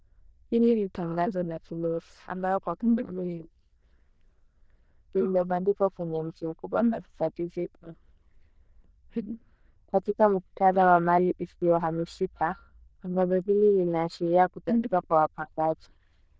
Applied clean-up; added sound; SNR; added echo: neural diffusion model UNIVERSE++.